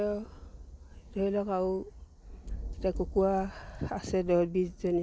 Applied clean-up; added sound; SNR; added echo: none; Thunder; 12 dB; none.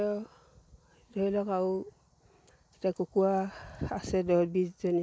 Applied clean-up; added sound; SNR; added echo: none; none; none; none.